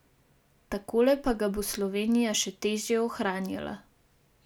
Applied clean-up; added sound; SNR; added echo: none; none; none; none.